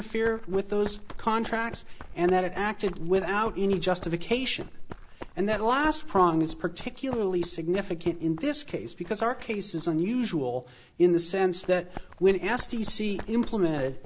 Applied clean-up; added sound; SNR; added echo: none; Run; 10 dB; none.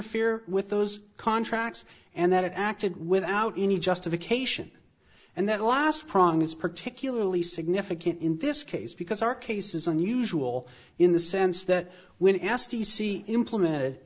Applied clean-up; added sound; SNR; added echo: none; none; none; none.